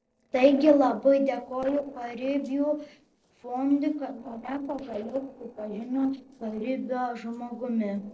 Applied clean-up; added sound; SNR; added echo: neural separator model SepFormer DNS4.